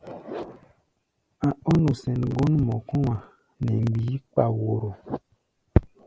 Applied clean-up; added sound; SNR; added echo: none; none; none; none.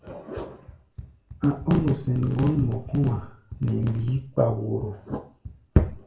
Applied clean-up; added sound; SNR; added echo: none; Run; 20 dB; reverberation time 0.4 s.